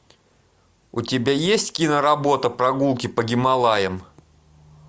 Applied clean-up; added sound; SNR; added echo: none; none; none; none.